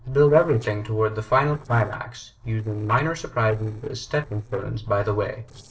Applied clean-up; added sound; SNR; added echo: neural separator model SepFormer DNS4.